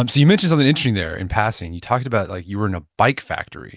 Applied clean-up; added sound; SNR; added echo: none; none; none; none.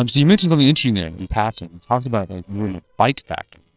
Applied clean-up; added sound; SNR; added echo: neural separator model SepFormer WHAMR!.